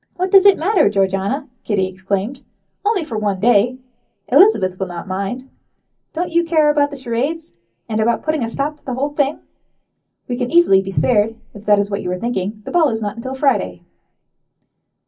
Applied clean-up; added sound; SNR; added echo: none; none; none; reverberation time 0.4 s.